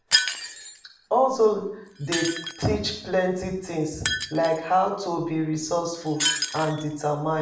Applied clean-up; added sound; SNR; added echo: none; Shatter; 6 dB; reverberation time 0.6 s.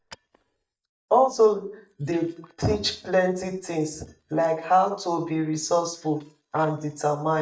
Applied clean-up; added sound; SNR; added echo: neural mask model DeepFilterNet 3.